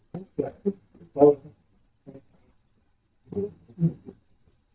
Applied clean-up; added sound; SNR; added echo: neural mask model DeepFilterNet 3.